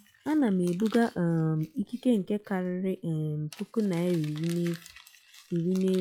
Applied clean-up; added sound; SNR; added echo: classical method log-MMSE.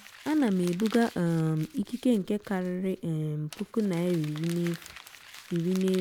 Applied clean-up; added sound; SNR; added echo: none; Crumpling, crinkling; 19 dB; none.